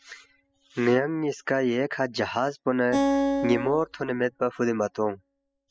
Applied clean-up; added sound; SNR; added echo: classical method spectral subtraction.